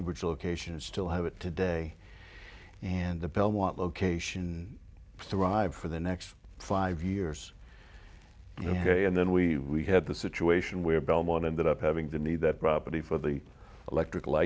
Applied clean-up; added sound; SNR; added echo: none; none; none; none.